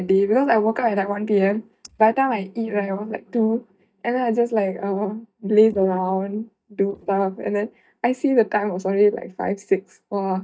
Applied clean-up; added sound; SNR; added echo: neural mask model DeepFilterNet 3.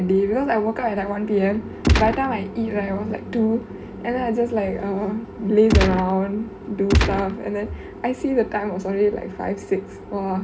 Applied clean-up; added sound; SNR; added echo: none; Gunshot, gunfire; -2 dB; reverberation time 0.3 s.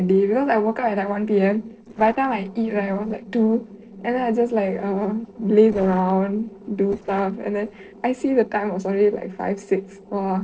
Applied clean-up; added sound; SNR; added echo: neural separator model SepFormer DNS4.